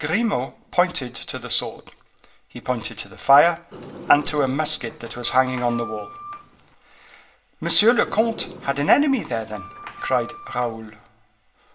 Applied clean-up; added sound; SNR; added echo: none; Sliding door; 14 dB; reverberation time 0.4 s.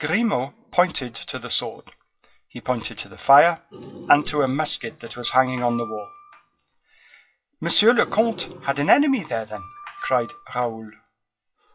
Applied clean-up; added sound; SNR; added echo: classical method WPE with log-MMSE.